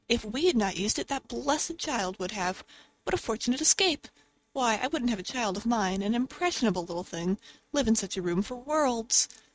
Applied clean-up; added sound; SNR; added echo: neural mask model RNNoise.